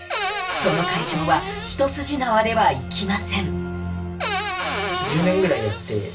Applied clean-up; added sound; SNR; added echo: none; Cupboard open or close / Door; 2 dB; reverberation time 0.2 s.